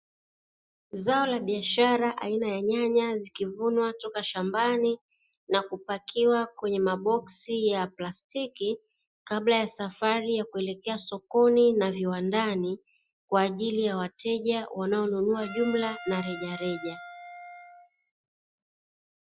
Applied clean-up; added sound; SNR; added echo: classical method Wiener filter.